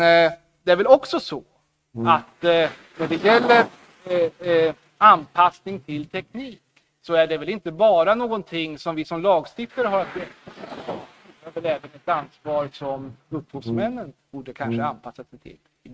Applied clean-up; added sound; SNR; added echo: neural mask model RNNoise.